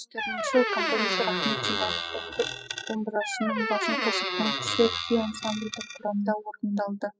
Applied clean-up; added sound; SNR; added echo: classical method spectral subtraction.